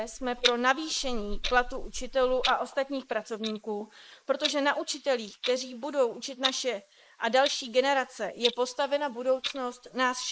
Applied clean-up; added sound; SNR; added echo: neural mask model Resemble Enhance denoiser.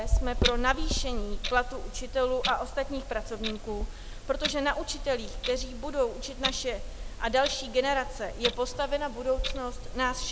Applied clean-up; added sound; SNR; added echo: none; Clock; 2 dB; none.